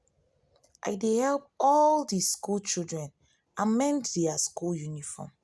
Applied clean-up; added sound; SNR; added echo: none; none; none; none.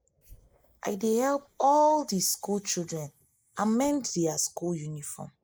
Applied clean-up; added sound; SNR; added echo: neural mask model Resemble Enhance denoiser.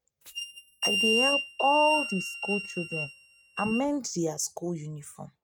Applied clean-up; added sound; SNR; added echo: neural mask model RNNoise.